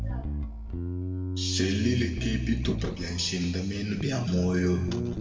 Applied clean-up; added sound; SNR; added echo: none; Bass guitar; 4 dB; reverberation time 1.8 s.